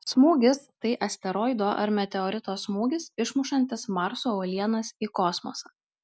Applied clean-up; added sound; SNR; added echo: none; none; none; none.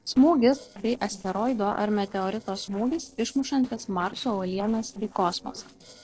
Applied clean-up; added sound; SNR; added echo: neural separator model SepFormer DNS4.